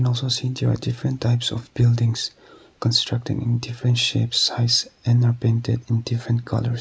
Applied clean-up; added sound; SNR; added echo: none; none; none; none.